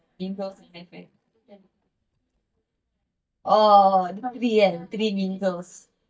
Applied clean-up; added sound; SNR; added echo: neural mask model DeepFilterNet 3.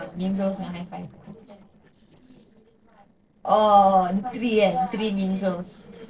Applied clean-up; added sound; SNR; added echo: neural separator model SepFormer DNS4.